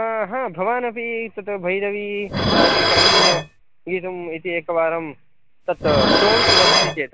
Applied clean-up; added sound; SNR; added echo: none; Dishes, pots, and pans; -3 dB; none.